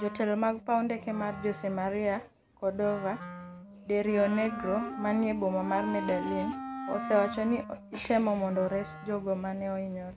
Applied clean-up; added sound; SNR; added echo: none; Wind instrument, woodwind instrument; 10 dB; none.